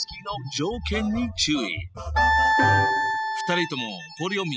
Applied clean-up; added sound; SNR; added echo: classical method spectral subtraction.